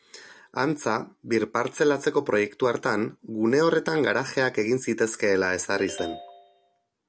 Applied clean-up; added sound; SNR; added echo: none; Ringtone; 15 dB; none.